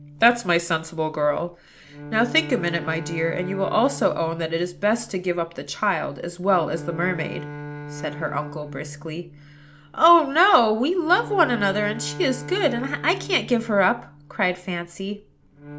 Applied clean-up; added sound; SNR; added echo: none; Bowed string instrument; 14 dB; none.